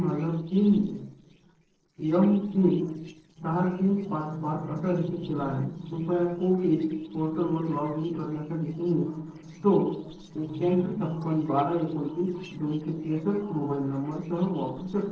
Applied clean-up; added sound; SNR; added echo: neural separator model SepFormer DNS4.